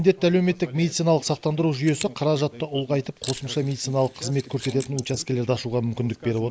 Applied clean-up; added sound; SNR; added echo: neural mask model Resemble Enhance denoiser.